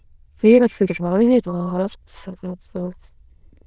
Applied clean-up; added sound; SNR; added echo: neural diffusion model UNIVERSE++.